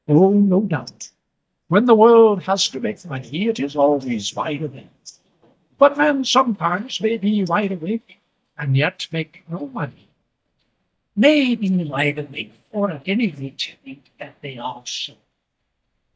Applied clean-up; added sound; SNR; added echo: neural mask model DeepFilterNet 3.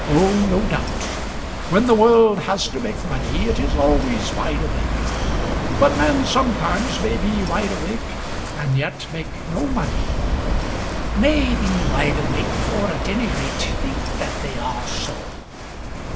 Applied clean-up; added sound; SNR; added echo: none; Walk, footsteps / Waves, surf / Wind; 1 dB; reverberation time 2.0 s.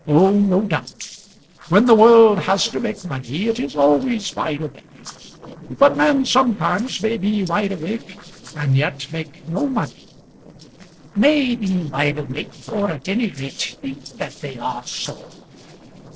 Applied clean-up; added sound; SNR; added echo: neural separator model SepFormer DNS4.